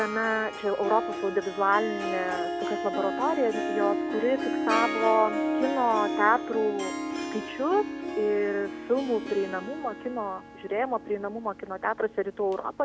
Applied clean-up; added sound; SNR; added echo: none; Harp; 4 dB; none.